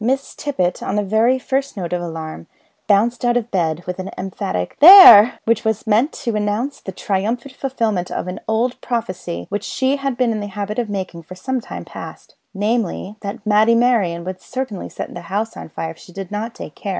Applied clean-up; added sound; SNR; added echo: none; none; none; none.